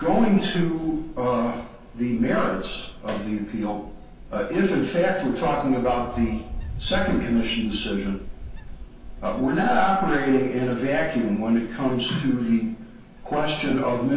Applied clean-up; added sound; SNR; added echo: none; Wind; 14 dB; reverberation time 0.3 s.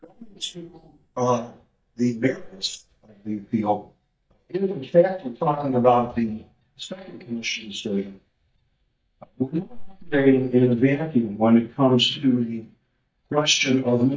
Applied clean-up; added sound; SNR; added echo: neural mask model DeepFilterNet 3.